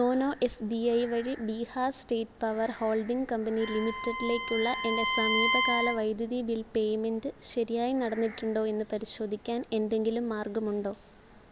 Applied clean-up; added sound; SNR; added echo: none; Bowed string instrument; 0 dB; none.